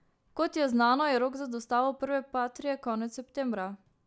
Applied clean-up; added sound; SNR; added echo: none; none; none; none.